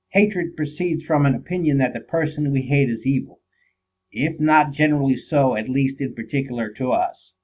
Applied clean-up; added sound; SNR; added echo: none; none; none; none.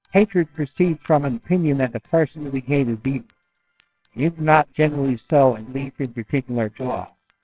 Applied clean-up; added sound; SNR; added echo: neural separator model SepFormer WHAMR!.